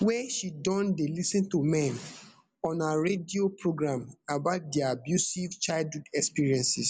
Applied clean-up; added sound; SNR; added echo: none; none; none; none.